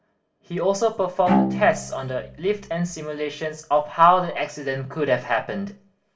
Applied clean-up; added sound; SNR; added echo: none; Bowed string instrument; 5 dB; reverberation time 0.2 s.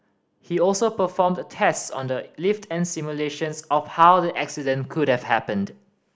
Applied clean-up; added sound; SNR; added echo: none; none; none; none.